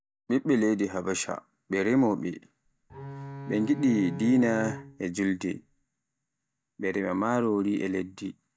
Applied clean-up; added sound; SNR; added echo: none; Bowed string instrument; 12 dB; none.